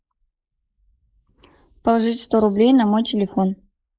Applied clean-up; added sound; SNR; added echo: neural mask model Resemble Enhance denoiser.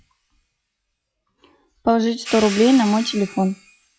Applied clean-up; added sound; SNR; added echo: classical method log-MMSE.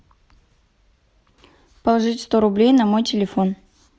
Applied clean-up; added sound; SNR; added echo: none; none; none; none.